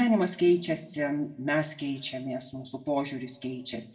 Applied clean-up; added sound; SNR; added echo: none; none; none; reverberation time 1.7 s.